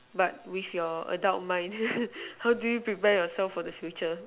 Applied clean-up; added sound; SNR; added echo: none; none; none; none.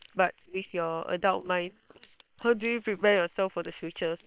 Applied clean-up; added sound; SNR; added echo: neural separator model SepFormer WHAM!.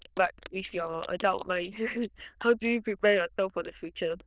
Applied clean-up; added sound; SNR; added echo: neural diffusion model UNIVERSE++.